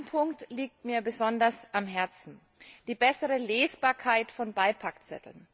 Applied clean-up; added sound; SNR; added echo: none; none; none; none.